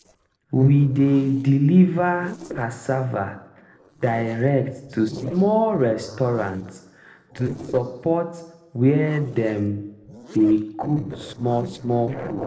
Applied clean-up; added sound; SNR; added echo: neural separator model SepFormer DNS4.